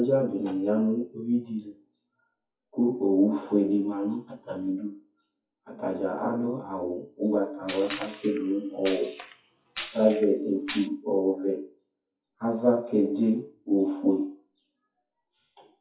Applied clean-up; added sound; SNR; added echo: classical method WPE with log-MMSE.